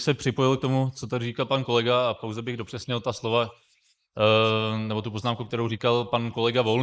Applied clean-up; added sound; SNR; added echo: neural mask model Resemble Enhance denoiser.